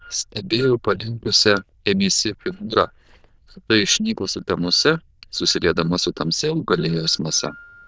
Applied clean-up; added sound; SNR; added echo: neural diffusion model UNIVERSE++.